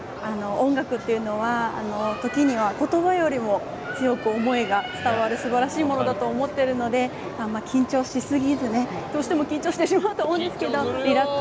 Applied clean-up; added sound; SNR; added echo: none; none; none; none.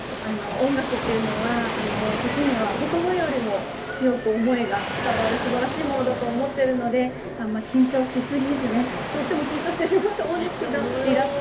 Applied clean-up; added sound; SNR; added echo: none; Waves, surf; 7 dB; reverberation time 0.3 s.